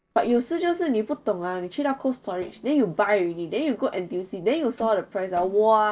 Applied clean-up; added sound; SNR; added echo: neural separator model SepFormer DNS4.